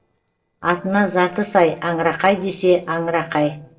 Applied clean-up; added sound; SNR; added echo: neural separator model SepFormer DNS4.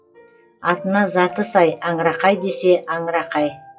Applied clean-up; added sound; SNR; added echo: classical method WPE with log-MMSE.